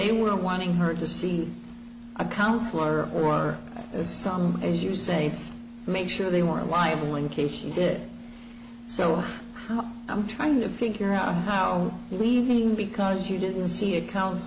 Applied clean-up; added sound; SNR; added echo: none; none; none; none.